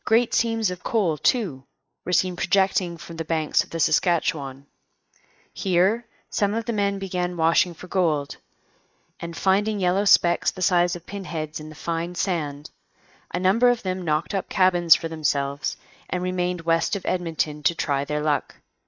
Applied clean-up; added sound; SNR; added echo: neural mask model Resemble Enhance denoiser.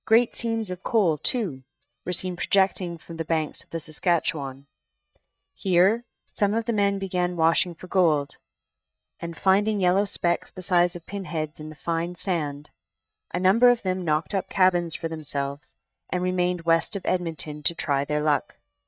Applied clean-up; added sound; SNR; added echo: neural mask model DeepFilterNet 3.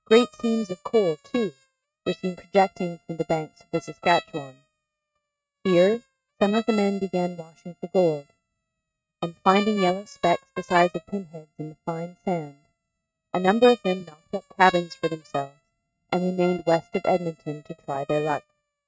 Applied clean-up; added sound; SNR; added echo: neural mask model RNNoise.